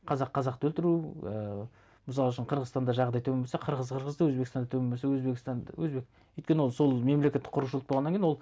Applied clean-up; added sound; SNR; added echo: none; none; none; none.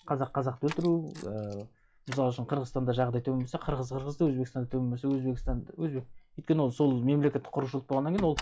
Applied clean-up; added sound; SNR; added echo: classical method log-MMSE.